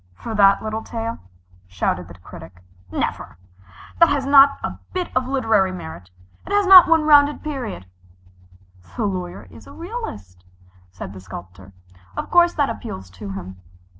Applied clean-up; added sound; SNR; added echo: none; none; none; none.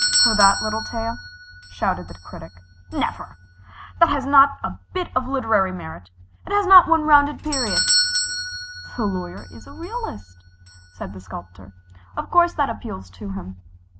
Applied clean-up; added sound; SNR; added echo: none; Doorbell; 5 dB; none.